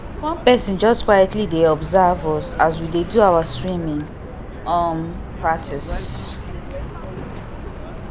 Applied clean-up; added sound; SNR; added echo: none; Car; 6 dB; none.